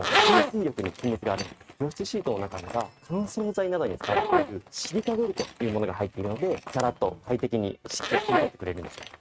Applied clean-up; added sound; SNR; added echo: neural mask model RNNoise.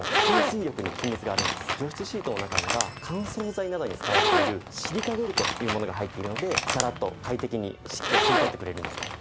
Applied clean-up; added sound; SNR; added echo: none; Zipper (clothing); -3 dB; none.